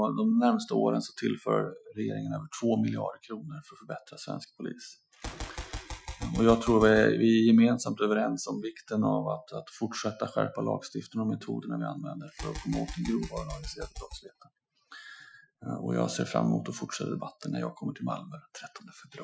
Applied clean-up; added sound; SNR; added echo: classical method Wiener filter.